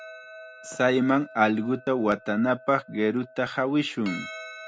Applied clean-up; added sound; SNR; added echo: none; Percussion; 18 dB; none.